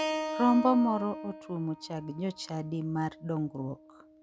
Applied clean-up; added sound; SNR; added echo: none; Keyboard (musical); 9 dB; none.